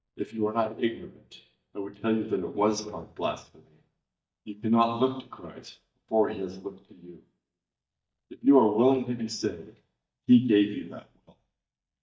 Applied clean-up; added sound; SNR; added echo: neural mask model DeepFilterNet 3.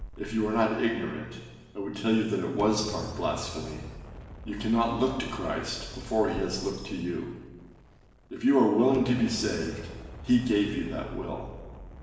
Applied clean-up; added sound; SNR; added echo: none; Explosion; 15 dB; reverberation time 1.2 s.